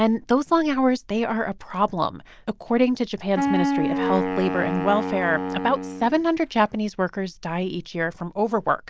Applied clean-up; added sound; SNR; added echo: none; Wind instrument, woodwind instrument; 3 dB; none.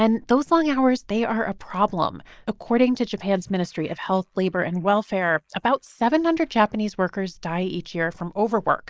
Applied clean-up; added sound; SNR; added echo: neural mask model Resemble Enhance denoiser.